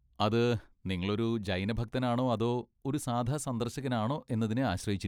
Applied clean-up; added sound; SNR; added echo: none; none; none; none.